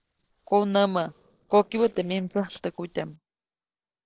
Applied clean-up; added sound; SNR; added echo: neural separator model SepFormer DNS4.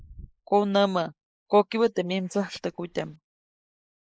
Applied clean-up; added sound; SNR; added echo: neural mask model Resemble Enhance denoiser.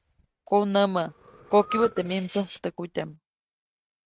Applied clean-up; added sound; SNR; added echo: neural mask model RNNoise.